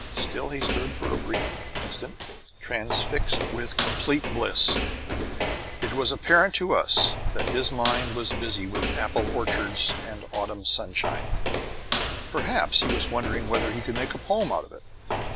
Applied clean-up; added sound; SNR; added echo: none; Walk, footsteps; 3 dB; none.